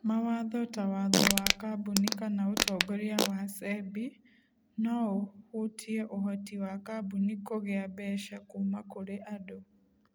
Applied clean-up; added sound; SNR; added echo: none; Fart; -2 dB; none.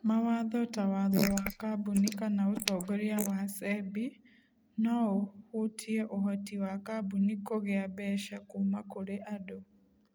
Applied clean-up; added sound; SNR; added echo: neural mask model Resemble Enhance denoiser.